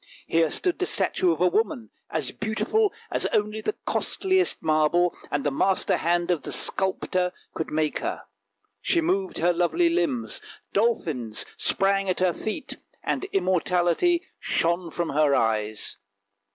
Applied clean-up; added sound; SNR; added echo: none; none; none; none.